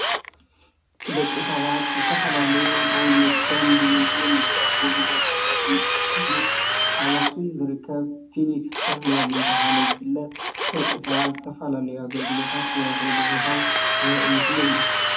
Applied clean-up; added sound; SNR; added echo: none; Drill; -3 dB; reverberation time 0.3 s.